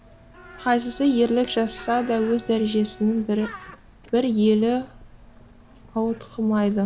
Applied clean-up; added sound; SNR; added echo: none; Bird + Bowed string instrument; 20 dB; none.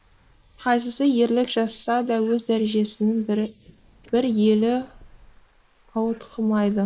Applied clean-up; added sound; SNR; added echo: neural mask model Resemble Enhance denoiser.